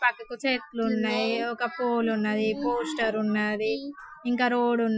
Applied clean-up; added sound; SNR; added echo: classical method Wiener filter.